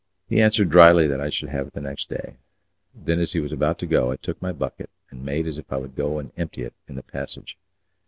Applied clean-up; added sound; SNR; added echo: none; none; none; none.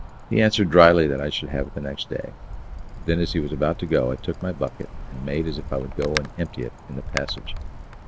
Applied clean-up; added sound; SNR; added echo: none; Wind; 11 dB; none.